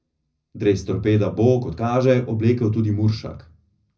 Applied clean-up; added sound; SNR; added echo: none; none; none; reverberation time 0.4 s.